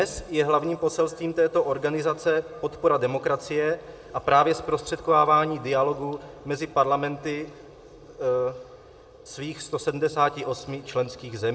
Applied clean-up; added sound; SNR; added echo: none; none; none; reverberation time 0.8 s.